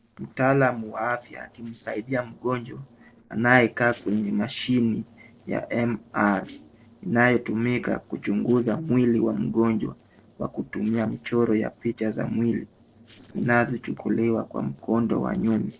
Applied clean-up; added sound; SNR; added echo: neural separator model SepFormer DNS4.